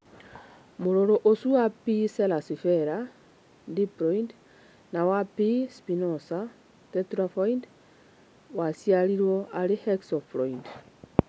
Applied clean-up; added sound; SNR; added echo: none; none; none; none.